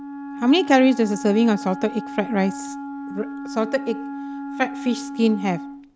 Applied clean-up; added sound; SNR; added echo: none; Wind instrument, woodwind instrument; 10 dB; none.